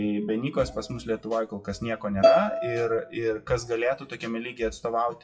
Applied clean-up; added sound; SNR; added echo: classical method WPE with log-MMSE.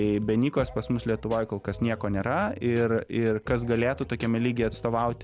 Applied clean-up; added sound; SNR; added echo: none; none; none; none.